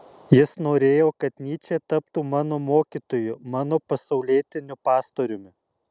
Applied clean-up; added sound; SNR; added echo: none; none; none; none.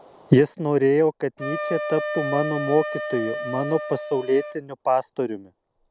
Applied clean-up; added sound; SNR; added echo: none; Wind instrument, woodwind instrument; 9 dB; none.